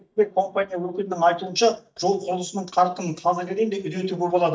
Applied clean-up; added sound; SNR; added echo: neural mask model DeepFilterNet 3.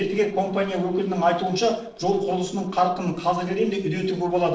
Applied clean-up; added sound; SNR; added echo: neural separator model SepFormer DNS4.